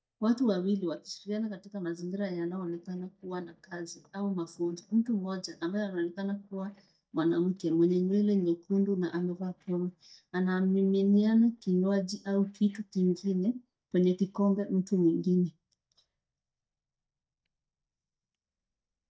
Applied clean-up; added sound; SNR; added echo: neural mask model DeepFilterNet 3.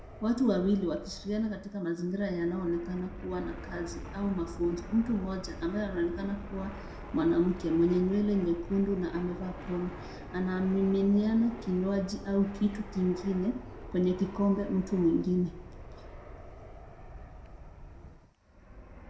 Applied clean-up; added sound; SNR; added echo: none; Fixed-wing aircraft, airplane; 13 dB; reverberation time 0.6 s.